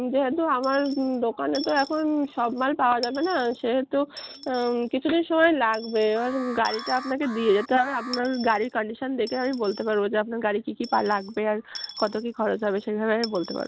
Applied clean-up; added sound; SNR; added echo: none; Alarm + Coin (dropping) / Dishes, pots, and pans; 17 dB; none.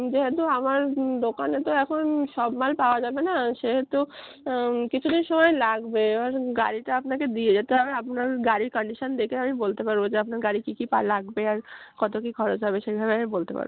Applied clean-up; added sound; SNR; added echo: none; none; none; none.